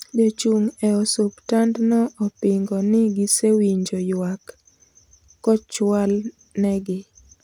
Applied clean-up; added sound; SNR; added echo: none; none; none; none.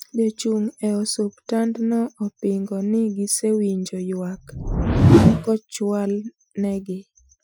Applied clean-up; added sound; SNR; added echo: classical method Wiener filter.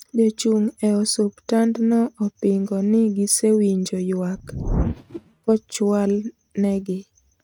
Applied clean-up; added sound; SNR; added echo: neural mask model RNNoise.